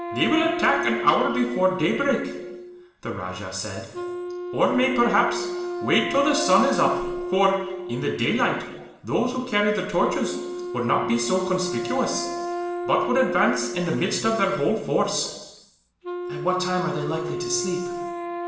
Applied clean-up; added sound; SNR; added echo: none; Wind instrument, woodwind instrument; 7 dB; reverberation time 1.1 s.